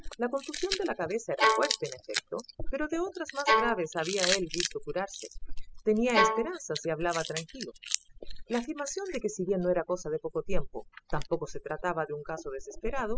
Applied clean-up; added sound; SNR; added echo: classical method spectral subtraction.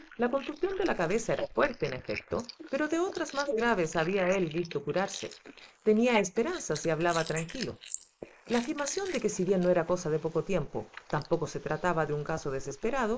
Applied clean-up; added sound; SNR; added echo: neural mask model Resemble Enhance denoiser.